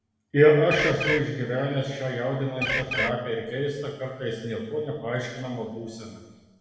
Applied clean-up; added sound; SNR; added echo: none; Bird; 1 dB; reverberation time 1.1 s.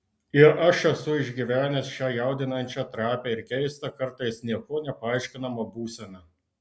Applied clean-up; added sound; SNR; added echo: none; none; none; none.